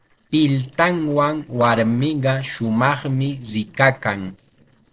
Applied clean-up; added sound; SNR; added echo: neural separator model SepFormer DNS4.